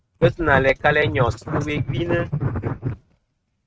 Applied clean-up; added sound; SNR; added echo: neural mask model RNNoise.